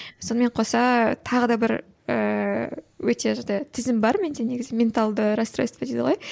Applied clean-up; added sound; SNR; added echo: neural mask model Resemble Enhance denoiser.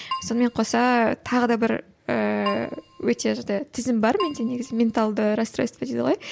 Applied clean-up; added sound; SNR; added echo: none; Keyboard (musical); 12 dB; none.